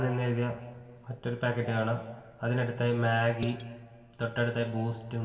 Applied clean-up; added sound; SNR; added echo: none; Dishes, pots, and pans; 14 dB; reverberation time 2.6 s.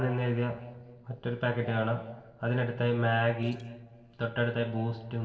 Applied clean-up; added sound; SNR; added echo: neural separator model SepFormer DNS4.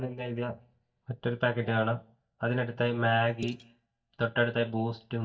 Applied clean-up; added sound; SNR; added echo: neural mask model DeepFilterNet 3.